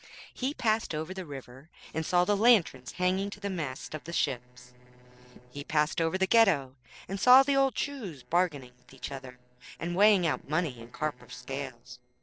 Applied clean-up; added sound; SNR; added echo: neural separator model SepFormer DNS4.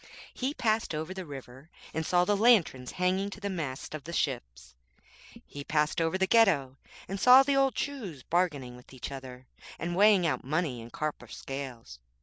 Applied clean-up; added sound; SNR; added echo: none; none; none; none.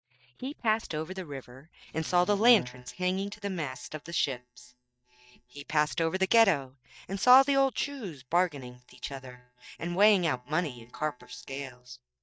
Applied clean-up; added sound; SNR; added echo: neural mask model DeepFilterNet 3.